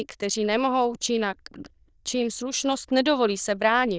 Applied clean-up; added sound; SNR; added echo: neural diffusion model UNIVERSE++.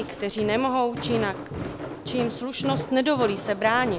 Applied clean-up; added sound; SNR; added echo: none; Walk, footsteps; 8 dB; none.